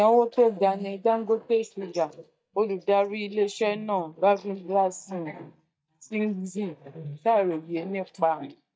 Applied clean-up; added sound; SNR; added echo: neural mask model DeepFilterNet 3.